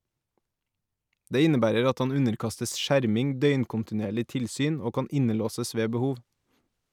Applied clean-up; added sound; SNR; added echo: none; none; none; none.